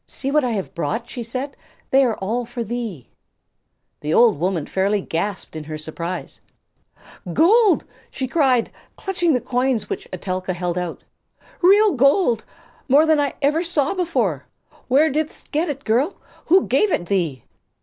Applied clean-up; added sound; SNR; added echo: none; none; none; none.